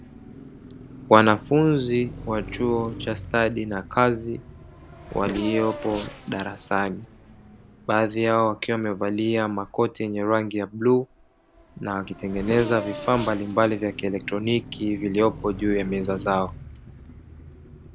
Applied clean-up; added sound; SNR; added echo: none; Car passing by + Race car, auto racing / Accelerating, revving, vroom; 14 dB; none.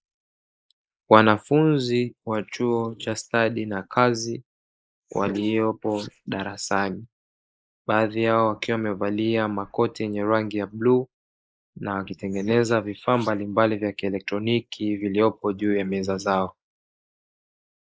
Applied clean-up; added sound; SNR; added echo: neural mask model Resemble Enhance denoiser.